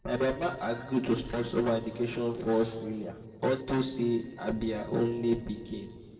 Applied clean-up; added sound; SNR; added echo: neural separator model SepFormer DNS4.